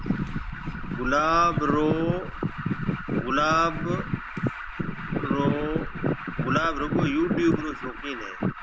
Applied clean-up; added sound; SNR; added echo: none; Alarm; 10 dB; none.